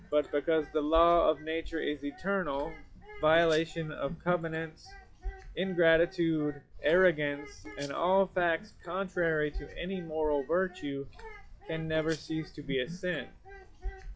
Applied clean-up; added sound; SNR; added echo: classical method log-MMSE.